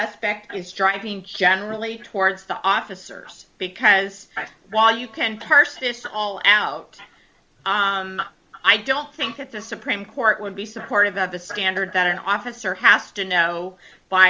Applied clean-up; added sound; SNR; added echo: none; none; none; none.